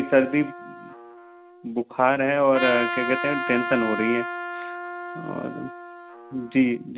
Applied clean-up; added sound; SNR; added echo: none; Trumpet; 8 dB; none.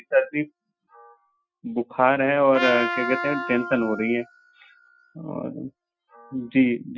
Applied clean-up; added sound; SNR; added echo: classical method Wiener filter.